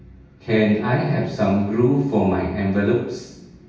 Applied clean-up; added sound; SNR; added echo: none; none; none; reverberation time 0.9 s.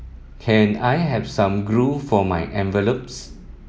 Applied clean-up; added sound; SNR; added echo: none; none; none; none.